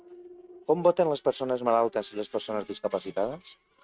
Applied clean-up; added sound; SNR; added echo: neural mask model RNNoise.